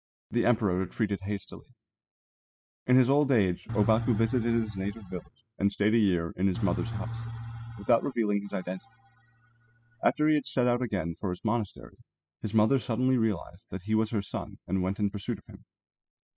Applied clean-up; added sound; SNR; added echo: classical method spectral subtraction.